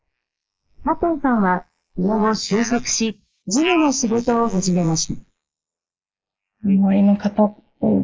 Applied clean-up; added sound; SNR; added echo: neural mask model Resemble Enhance denoiser.